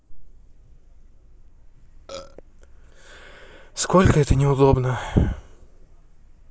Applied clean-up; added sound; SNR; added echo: neural mask model Resemble Enhance denoiser.